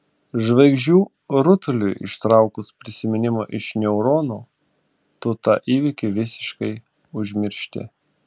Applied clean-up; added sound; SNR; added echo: none; none; none; none.